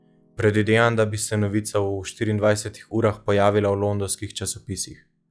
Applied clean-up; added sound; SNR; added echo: classical method log-MMSE.